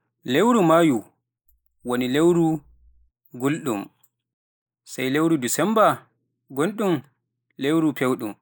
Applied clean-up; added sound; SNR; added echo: neural mask model Resemble Enhance denoiser.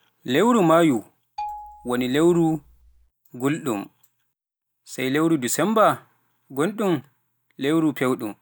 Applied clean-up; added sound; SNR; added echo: none; Marimba, xylophone; 15 dB; none.